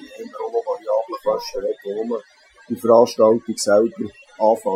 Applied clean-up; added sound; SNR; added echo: classical method Wiener filter.